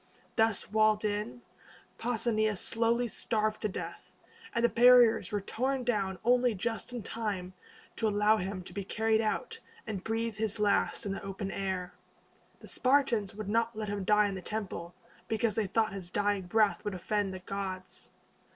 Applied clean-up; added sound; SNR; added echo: none; none; none; none.